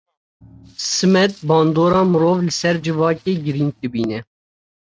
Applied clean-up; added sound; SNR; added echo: neural mask model RNNoise.